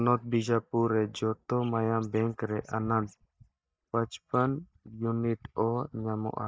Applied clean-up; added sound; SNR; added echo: neural mask model DeepFilterNet 3.